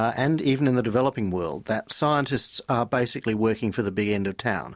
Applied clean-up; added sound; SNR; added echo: none; none; none; none.